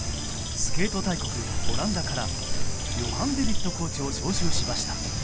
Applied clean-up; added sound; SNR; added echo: none; Bird / Insect; -3 dB; none.